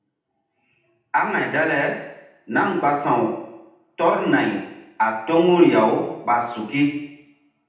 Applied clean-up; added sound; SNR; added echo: none; none; none; reverberation time 0.8 s.